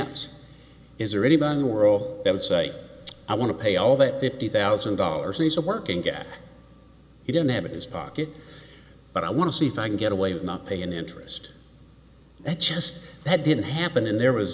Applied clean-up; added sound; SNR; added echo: none; none; none; none.